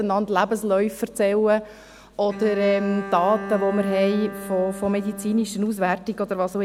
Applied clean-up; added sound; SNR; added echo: none; Bowed string instrument; 13 dB; none.